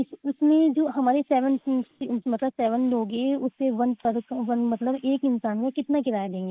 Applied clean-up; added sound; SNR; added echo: neural mask model Resemble Enhance denoiser.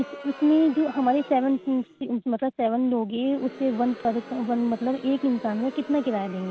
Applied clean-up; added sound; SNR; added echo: none; Crowd; 18 dB; none.